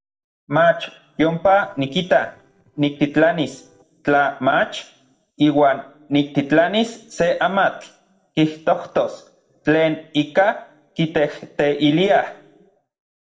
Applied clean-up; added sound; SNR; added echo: neural separator model SepFormer DNS4.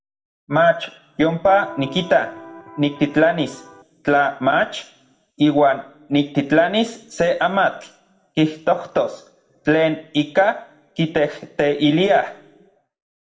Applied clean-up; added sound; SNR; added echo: none; Electric guitar; 18 dB; reverberation time 0.6 s.